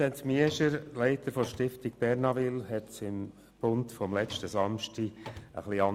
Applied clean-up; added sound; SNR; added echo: none; Drawer open or close; 18 dB; none.